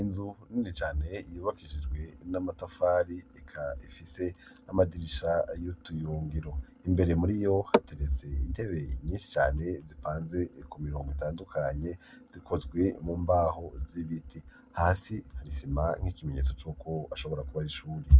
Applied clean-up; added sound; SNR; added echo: none; none; none; none.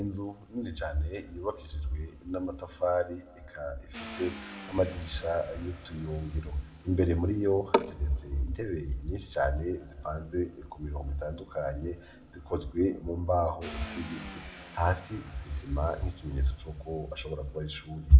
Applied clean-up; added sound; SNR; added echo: none; Car; 19 dB; reverberation time 1.7 s.